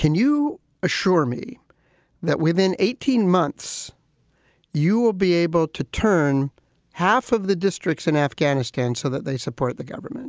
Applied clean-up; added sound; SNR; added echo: none; none; none; none.